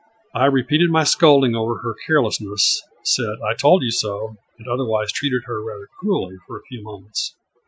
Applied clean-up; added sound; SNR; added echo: classical method Wiener filter.